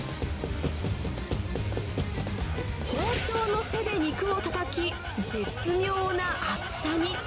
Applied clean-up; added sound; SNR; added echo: none; Respiratory sounds; 18 dB; none.